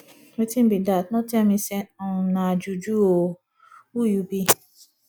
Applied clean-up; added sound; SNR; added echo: none; none; none; none.